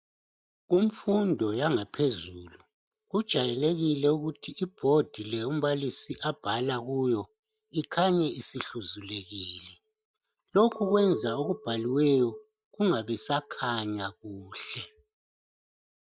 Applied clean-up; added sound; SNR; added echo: neural mask model DeepFilterNet 3.